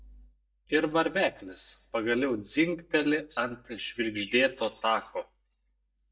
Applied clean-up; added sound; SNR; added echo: neural mask model DeepFilterNet 3.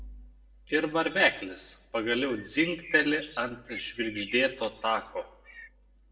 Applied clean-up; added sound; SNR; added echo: none; Bird; 16 dB; reverberation time 0.6 s.